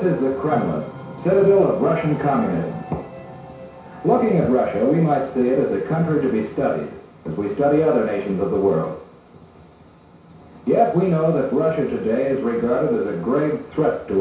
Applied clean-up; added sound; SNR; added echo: none; none; none; reverberation time 0.6 s.